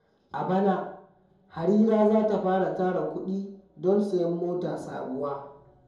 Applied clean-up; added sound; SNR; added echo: none; none; none; reverberation time 2.6 s.